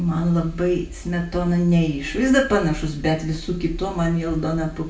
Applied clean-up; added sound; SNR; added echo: none; none; none; reverberation time 0.2 s.